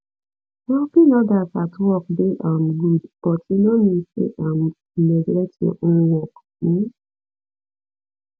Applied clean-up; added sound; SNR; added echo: none; none; none; none.